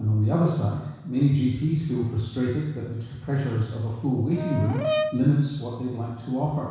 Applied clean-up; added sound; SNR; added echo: none; Brass instrument; 6 dB; reverberation time 1.1 s.